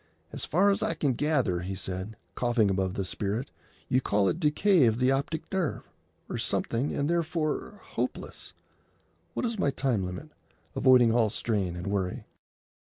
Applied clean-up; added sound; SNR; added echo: none; none; none; none.